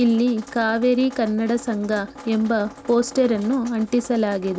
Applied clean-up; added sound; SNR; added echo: none; Drip; 20 dB; none.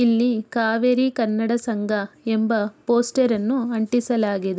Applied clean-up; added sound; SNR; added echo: none; none; none; none.